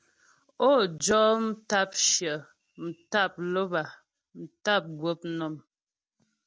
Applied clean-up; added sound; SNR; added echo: none; none; none; none.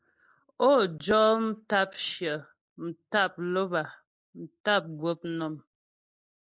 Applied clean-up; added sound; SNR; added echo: neural mask model Resemble Enhance denoiser.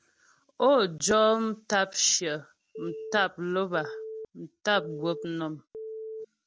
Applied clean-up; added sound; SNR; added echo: none; Telephone; 12 dB; none.